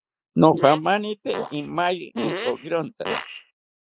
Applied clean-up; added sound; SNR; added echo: neural mask model Resemble Enhance denoiser.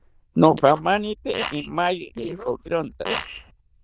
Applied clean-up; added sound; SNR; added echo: neural diffusion model UNIVERSE++.